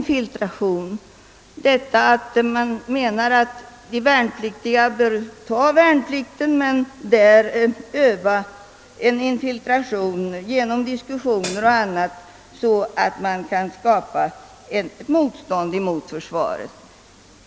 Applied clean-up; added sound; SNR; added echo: none; Hi-hat; 12 dB; none.